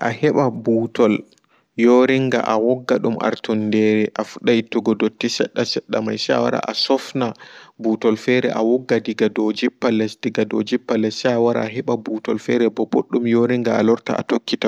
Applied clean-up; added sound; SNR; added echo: none; none; none; none.